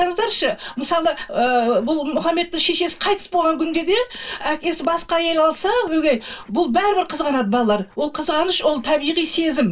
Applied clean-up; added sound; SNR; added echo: neural separator model SepFormer DNS4.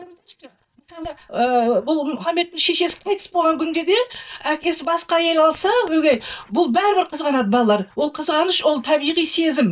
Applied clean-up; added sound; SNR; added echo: neural mask model DeepFilterNet 3.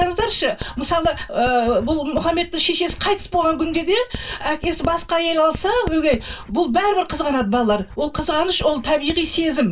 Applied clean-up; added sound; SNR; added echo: none; Writing; 14 dB; reverberation time 0.2 s.